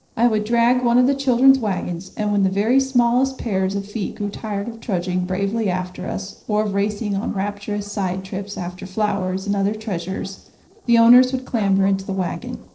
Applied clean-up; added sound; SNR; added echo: neural separator model SepFormer DNS4.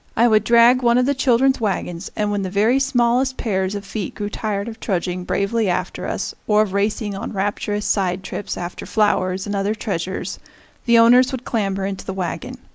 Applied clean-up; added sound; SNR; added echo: none; none; none; none.